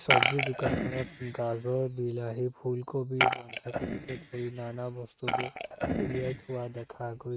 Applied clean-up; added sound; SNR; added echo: neural mask model RNNoise.